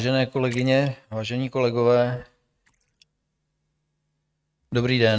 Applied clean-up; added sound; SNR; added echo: neural mask model RNNoise.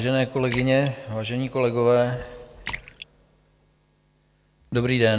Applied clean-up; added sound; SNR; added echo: none; Splash, splatter; 16 dB; none.